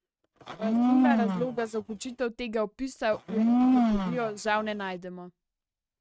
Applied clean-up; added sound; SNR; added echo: neural mask model RNNoise.